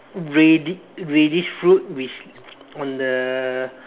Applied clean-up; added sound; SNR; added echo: none; none; none; none.